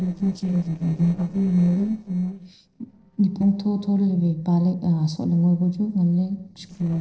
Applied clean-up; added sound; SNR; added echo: neural separator model SepFormer DNS4.